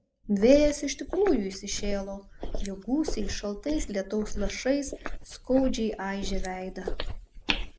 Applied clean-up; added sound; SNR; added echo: neural mask model Resemble Enhance denoiser.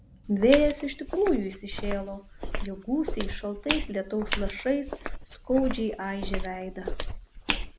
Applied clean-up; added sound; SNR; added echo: none; Walk, footsteps; 4 dB; none.